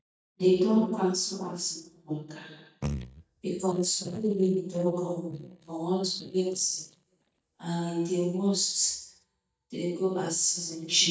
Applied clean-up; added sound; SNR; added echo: neural mask model DeepFilterNet 3.